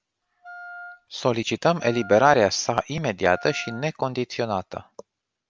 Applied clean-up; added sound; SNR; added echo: none; Wind instrument, woodwind instrument; 17 dB; none.